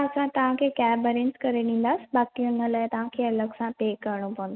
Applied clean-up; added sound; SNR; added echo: none; none; none; none.